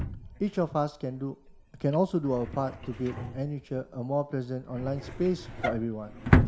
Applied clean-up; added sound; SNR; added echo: none; Drawer open or close; 1 dB; none.